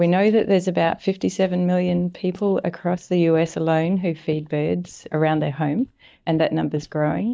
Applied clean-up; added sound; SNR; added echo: neural mask model DeepFilterNet 3.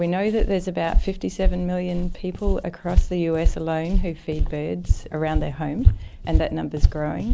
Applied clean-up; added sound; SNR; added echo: neural mask model Resemble Enhance denoiser.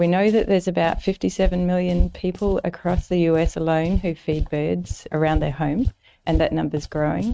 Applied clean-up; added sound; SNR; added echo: neural mask model RNNoise.